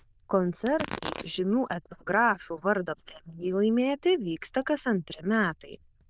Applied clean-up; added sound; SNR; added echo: neural diffusion model UNIVERSE++.